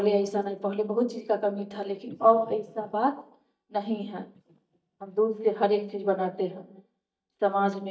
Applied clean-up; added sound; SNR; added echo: neural mask model DeepFilterNet 3.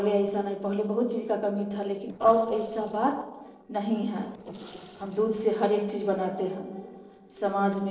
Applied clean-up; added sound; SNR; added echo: neural separator model SepFormer DNS4.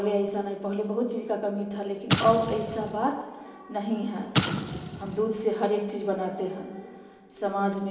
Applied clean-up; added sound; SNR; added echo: none; Explosion; 4 dB; reverberation time 0.9 s.